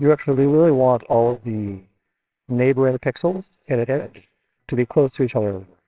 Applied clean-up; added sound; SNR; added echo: neural separator model SepFormer WHAMR!.